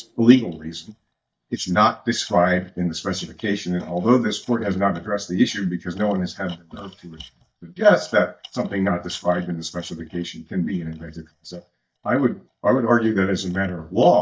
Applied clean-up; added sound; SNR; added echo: neural mask model DeepFilterNet 3.